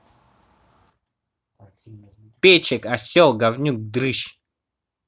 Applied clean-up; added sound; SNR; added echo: none; none; none; none.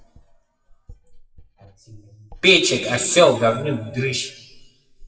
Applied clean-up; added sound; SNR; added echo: classical method WPE with log-MMSE.